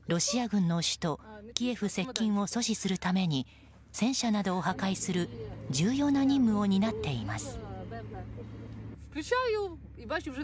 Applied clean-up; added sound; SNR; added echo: none; none; none; none.